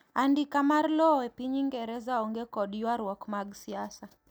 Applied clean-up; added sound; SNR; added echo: none; none; none; none.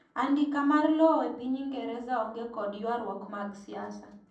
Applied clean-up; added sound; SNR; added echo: none; none; none; reverberation time 0.6 s.